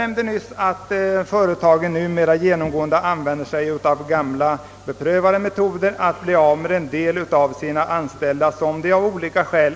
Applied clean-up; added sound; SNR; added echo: none; none; none; none.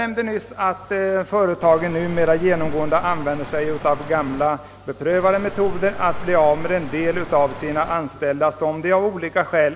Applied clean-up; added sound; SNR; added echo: none; Cricket; 2 dB; none.